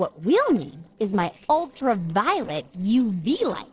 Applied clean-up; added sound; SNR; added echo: neural separator model SepFormer DNS4.